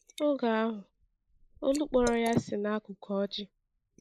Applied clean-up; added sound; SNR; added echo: neural mask model Resemble Enhance denoiser.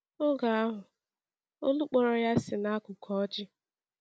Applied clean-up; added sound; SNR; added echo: none; none; none; none.